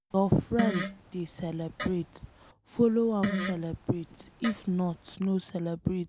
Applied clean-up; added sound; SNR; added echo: none; Fart; 6 dB; none.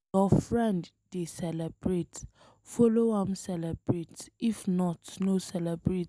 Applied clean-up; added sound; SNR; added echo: none; none; none; none.